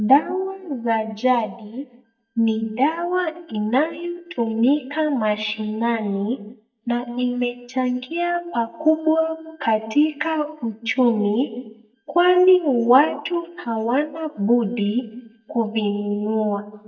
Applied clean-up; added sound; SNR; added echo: neural mask model DeepFilterNet 3.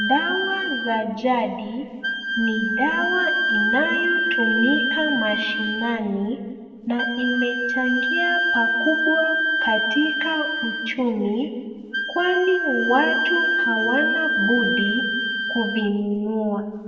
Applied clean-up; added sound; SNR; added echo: none; Wind instrument, woodwind instrument; 0 dB; reverberation time 1.3 s.